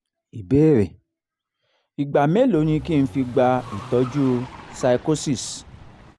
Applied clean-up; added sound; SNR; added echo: none; Car; 17 dB; none.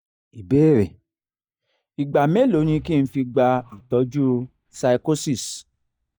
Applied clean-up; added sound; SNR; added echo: neural mask model DeepFilterNet 3.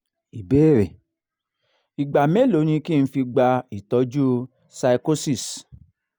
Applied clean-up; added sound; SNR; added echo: none; none; none; none.